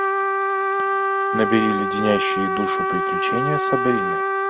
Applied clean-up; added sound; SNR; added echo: none; Trumpet; -4 dB; none.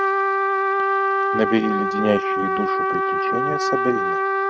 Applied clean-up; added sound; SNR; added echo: neural mask model RNNoise.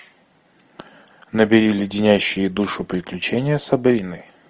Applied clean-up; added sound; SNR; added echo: none; none; none; none.